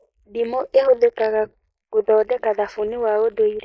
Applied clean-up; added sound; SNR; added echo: neural mask model Resemble Enhance denoiser.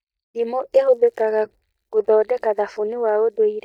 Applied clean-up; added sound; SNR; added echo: neural mask model DeepFilterNet 3.